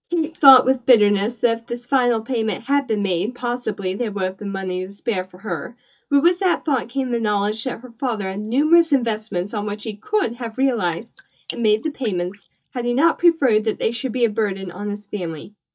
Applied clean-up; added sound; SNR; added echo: neural mask model DeepFilterNet 3.